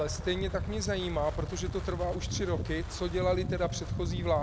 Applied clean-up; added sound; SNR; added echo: none; Wind; 2 dB; none.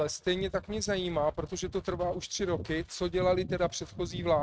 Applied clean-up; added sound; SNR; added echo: neural mask model RNNoise.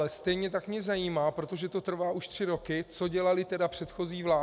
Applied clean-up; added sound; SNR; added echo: none; none; none; none.